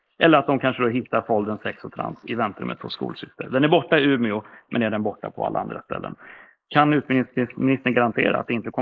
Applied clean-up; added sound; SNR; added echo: neural mask model Resemble Enhance denoiser.